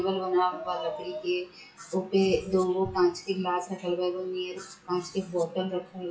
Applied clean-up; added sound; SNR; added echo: classical method WPE with log-MMSE.